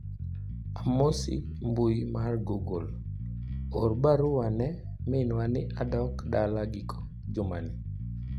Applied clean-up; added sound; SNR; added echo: none; Bass guitar; 6 dB; none.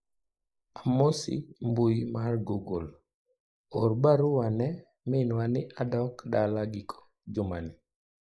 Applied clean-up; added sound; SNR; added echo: neural mask model Resemble Enhance denoiser.